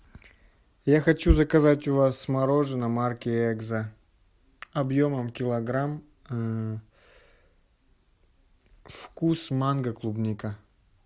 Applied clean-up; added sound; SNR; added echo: none; none; none; none.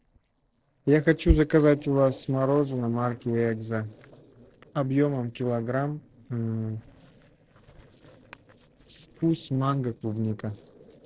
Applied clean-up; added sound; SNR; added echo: neural separator model SepFormer DNS4.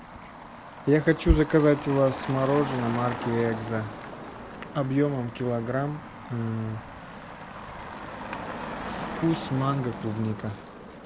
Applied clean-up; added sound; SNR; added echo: none; Motor vehicle (road); 10 dB; none.